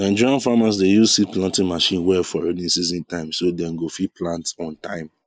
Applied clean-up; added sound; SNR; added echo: neural mask model Resemble Enhance denoiser.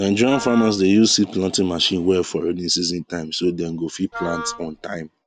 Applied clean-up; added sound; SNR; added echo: none; Wind instrument, woodwind instrument; 12 dB; none.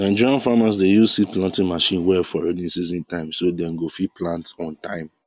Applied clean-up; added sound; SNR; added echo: none; none; none; none.